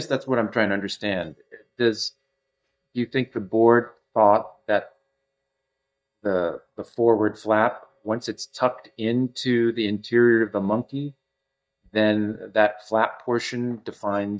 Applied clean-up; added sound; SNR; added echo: neural mask model DeepFilterNet 3.